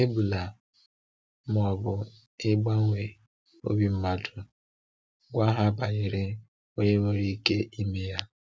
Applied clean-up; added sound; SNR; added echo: none; none; none; none.